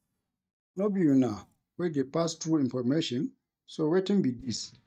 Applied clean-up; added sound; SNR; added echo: neural mask model DeepFilterNet 3.